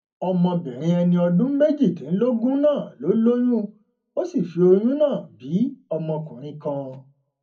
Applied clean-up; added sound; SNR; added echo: none; none; none; reverberation time 0.4 s.